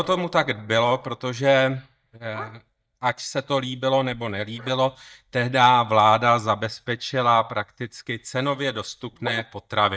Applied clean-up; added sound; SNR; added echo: neural mask model DeepFilterNet 3.